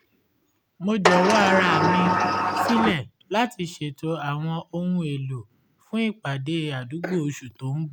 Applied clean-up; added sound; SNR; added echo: none; Sliding door; -3 dB; none.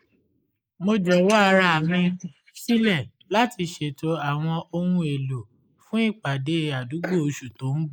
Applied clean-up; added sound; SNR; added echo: neural mask model Resemble Enhance denoiser.